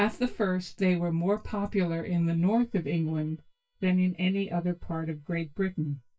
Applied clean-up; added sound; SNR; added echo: neural mask model DeepFilterNet 3.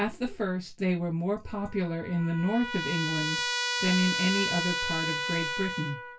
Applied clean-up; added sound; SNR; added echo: none; Trumpet; 3 dB; reverberation time 0.2 s.